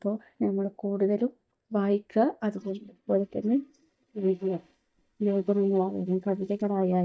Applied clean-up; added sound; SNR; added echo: neural mask model DeepFilterNet 3.